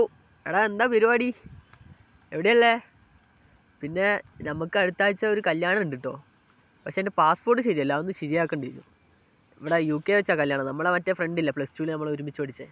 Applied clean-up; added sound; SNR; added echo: none; none; none; none.